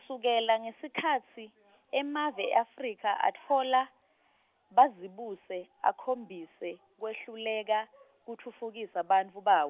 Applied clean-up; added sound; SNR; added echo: none; none; none; none.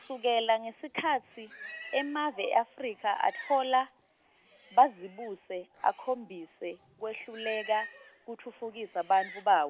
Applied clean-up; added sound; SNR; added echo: none; Livestock, farm animals, working animals; 18 dB; none.